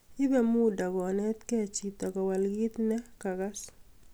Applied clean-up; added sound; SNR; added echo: none; none; none; none.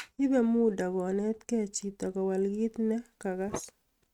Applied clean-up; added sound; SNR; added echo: neural mask model RNNoise.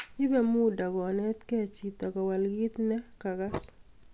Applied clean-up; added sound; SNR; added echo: none; Fire; 18 dB; none.